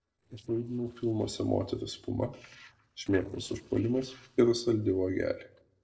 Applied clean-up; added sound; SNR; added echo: neural separator model SepFormer DNS4.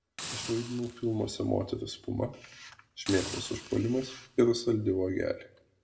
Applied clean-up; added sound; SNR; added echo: none; Hiss; 14 dB; reverberation time 0.3 s.